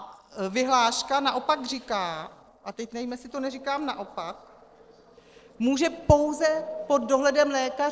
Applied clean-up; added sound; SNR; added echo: neural separator model SepFormer DNS4.